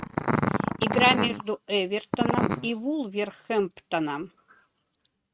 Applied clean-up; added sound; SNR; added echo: neural mask model RNNoise.